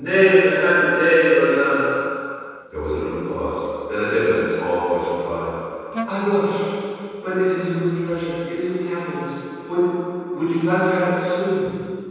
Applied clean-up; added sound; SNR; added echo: none; Wind instrument, woodwind instrument; 10 dB; reverberation time 2.1 s.